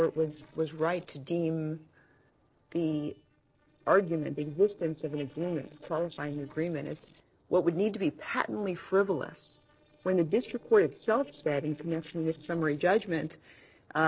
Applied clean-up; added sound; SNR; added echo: neural separator model SepFormer DNS4.